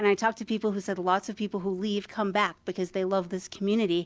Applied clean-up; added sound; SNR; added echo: none; none; none; none.